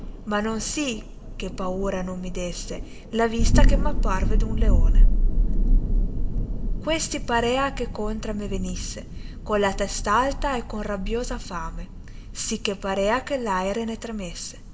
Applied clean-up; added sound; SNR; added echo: none; Thunder; -5 dB; reverberation time 0.7 s.